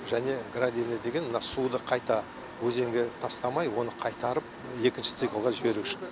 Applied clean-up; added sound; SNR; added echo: none; none; none; none.